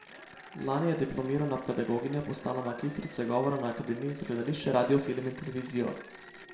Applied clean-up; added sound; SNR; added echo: none; Applause / Cheering; 17 dB; reverberation time 0.6 s.